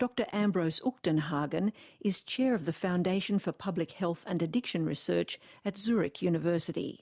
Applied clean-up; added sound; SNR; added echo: none; Bird vocalization, bird call, bird song; 3 dB; none.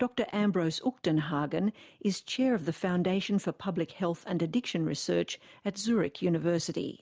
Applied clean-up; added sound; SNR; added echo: none; none; none; none.